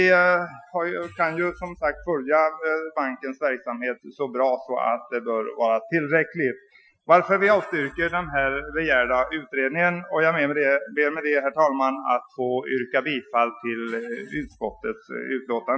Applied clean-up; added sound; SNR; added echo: classical method Wiener filter.